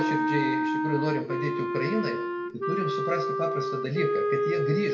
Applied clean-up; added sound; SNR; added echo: none; Wind instrument, woodwind instrument; -3 dB; reverberation time 1.0 s.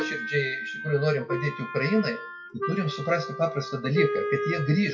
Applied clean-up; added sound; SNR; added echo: classical method WPE with log-MMSE.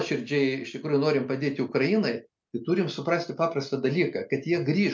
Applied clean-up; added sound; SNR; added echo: none; none; none; none.